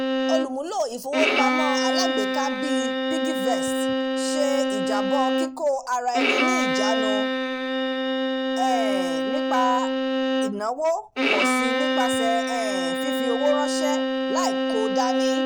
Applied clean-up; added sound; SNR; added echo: none; Bowed string instrument; -4 dB; none.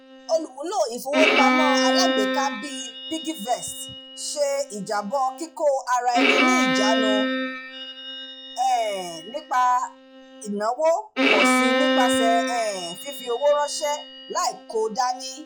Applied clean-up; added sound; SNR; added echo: classical method log-MMSE.